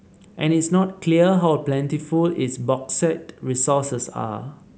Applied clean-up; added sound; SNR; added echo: none; none; none; none.